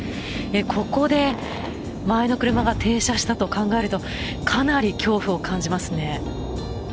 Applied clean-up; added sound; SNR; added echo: none; Fireworks; 18 dB; none.